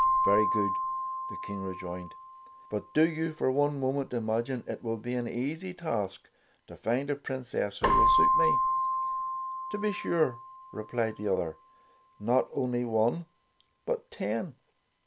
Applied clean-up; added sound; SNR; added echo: none; Keyboard (musical); 1 dB; none.